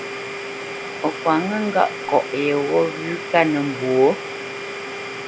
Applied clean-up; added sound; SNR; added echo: none; Domestic sounds, home sounds; 8 dB; none.